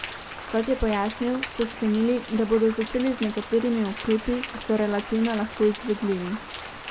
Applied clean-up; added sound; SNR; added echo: none; Rain; 10 dB; none.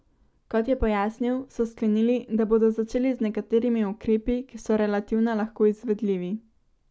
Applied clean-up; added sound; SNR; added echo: none; none; none; none.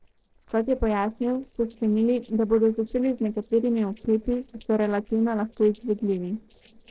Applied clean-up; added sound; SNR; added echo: neural separator model SepFormer DNS4.